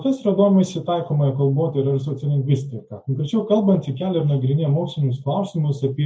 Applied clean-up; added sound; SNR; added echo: none; none; none; none.